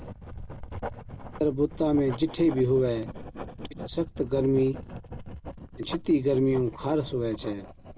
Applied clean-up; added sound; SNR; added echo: none; Writing; 12 dB; none.